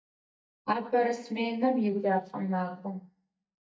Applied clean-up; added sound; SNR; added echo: neural mask model DeepFilterNet 3.